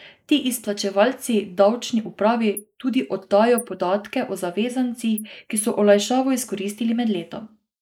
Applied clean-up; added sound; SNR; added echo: neural mask model Resemble Enhance denoiser.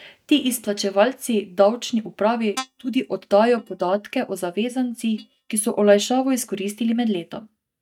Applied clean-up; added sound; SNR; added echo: neural mask model DeepFilterNet 3.